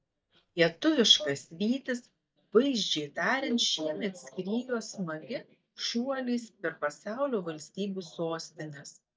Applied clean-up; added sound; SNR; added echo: neural mask model DeepFilterNet 3.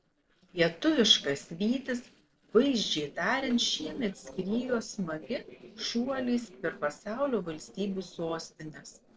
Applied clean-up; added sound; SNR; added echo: neural separator model SepFormer DNS4.